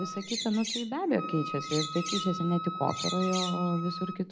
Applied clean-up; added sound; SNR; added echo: none; Bird + Wind instrument, woodwind instrument; 6 dB; none.